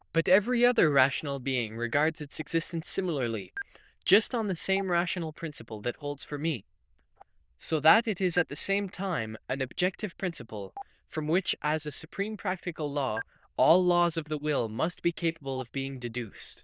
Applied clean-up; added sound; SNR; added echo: neural diffusion model UNIVERSE++.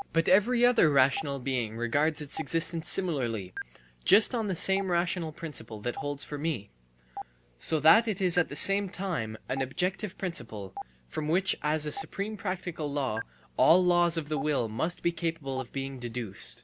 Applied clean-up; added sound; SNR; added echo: none; Stream; 16 dB; none.